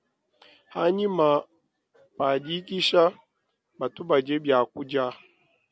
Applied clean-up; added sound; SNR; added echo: none; none; none; none.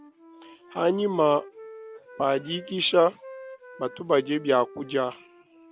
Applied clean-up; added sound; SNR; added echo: none; Wind instrument, woodwind instrument; 19 dB; none.